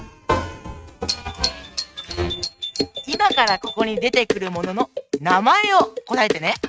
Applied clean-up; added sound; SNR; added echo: neural mask model RNNoise.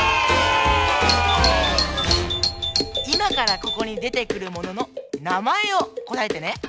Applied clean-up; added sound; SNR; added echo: none; Doorbell; 4 dB; none.